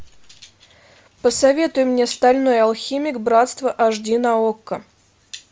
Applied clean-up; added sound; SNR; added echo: none; none; none; none.